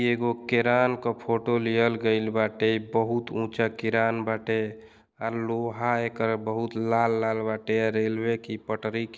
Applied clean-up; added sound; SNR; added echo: none; none; none; none.